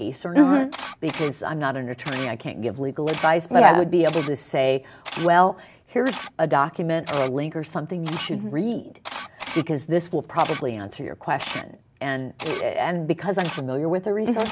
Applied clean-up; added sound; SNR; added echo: none; Camera; 16 dB; none.